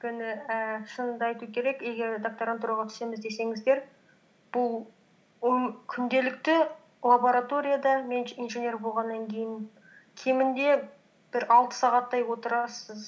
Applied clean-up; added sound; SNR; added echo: none; none; none; none.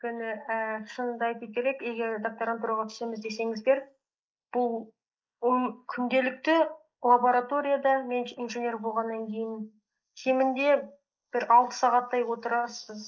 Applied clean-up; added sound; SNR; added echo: neural mask model Resemble Enhance denoiser.